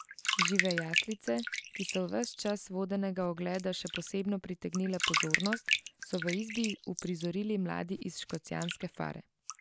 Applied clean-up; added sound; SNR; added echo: none; Bathtub (filling or washing); 1 dB; none.